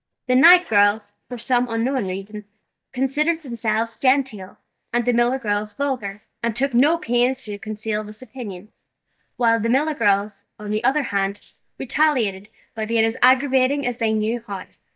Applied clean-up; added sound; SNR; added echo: neural mask model DeepFilterNet 3.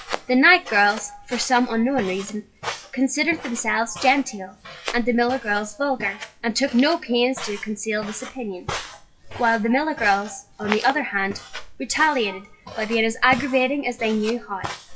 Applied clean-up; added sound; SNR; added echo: classical method WPE with log-MMSE.